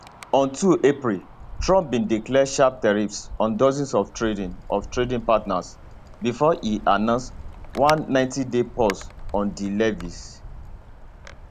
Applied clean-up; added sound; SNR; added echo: none; Wind; 15 dB; none.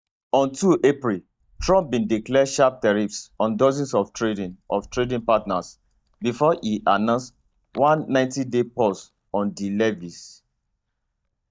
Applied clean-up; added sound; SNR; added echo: neural mask model DeepFilterNet 3.